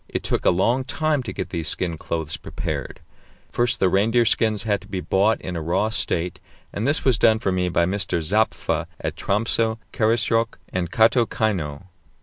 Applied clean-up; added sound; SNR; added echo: none; none; none; none.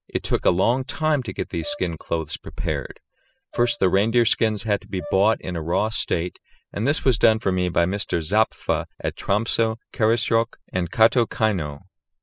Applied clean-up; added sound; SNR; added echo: classical method spectral subtraction.